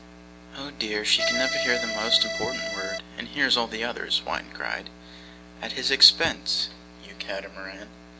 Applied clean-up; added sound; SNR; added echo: none; Accordion; 1 dB; none.